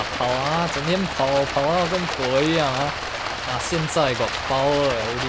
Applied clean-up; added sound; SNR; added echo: none; Stream; 4 dB; none.